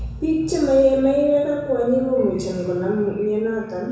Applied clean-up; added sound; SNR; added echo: none; Bowed string instrument; 20 dB; reverberation time 1.0 s.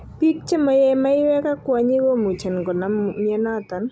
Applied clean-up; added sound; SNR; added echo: none; none; none; none.